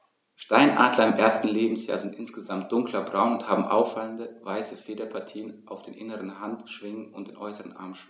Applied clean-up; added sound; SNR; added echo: none; none; none; none.